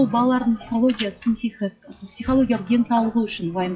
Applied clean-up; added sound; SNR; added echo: classical method WPE with log-MMSE.